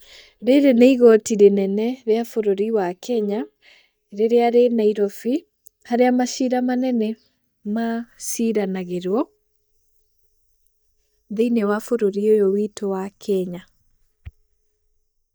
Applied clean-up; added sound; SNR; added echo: neural mask model DeepFilterNet 3.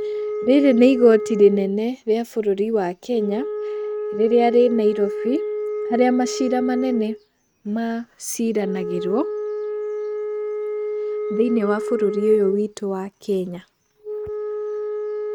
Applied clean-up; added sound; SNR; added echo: neural mask model RNNoise.